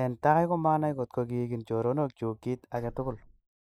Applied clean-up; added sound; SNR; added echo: neural mask model Resemble Enhance denoiser.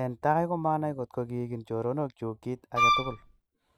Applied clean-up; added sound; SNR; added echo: none; Wind instrument, woodwind instrument; -5 dB; none.